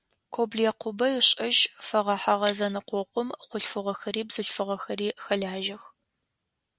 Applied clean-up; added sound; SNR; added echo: none; Shatter; 17 dB; none.